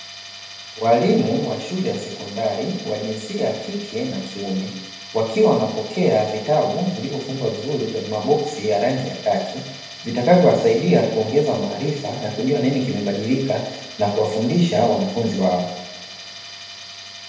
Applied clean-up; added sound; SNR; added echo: none; Tools; 16 dB; reverberation time 0.9 s.